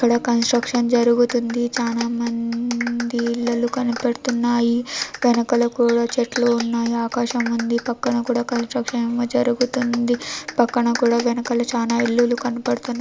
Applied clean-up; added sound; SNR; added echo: none; Clapping; 14 dB; none.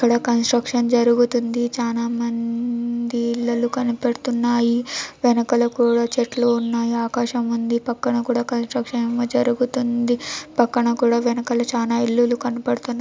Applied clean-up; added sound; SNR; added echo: none; none; none; none.